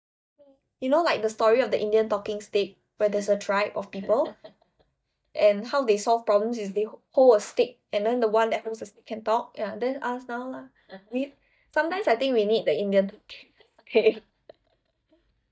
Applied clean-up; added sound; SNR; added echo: neural mask model DeepFilterNet 3.